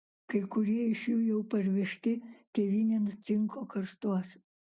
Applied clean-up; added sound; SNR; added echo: none; none; none; none.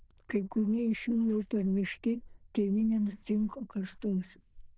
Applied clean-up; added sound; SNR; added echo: neural diffusion model UNIVERSE++.